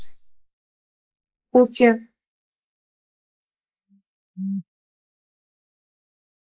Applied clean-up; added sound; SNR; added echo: neural mask model Resemble Enhance denoiser.